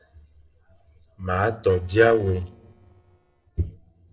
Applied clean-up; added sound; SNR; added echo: neural separator model SepFormer DNS4.